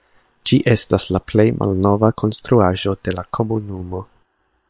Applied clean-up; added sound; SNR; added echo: neural separator model SepFormer WHAM!.